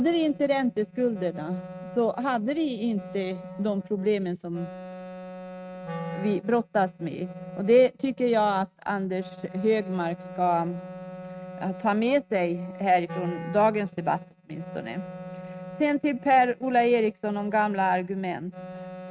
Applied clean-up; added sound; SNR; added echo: neural mask model RNNoise.